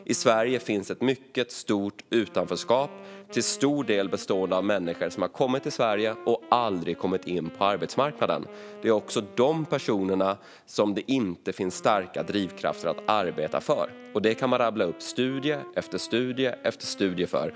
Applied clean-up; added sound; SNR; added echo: none; Wind instrument, woodwind instrument; 19 dB; none.